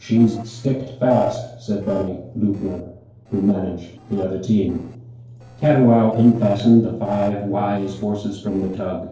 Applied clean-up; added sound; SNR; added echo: neural separator model SepFormer DNS4.